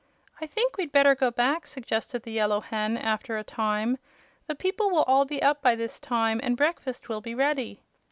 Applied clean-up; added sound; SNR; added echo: none; none; none; none.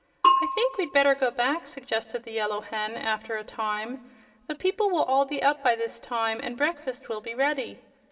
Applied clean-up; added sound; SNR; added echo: none; Bell / Percussion; 2 dB; reverberation time 1.1 s.